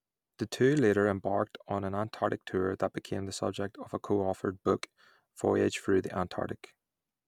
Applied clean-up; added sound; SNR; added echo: none; none; none; none.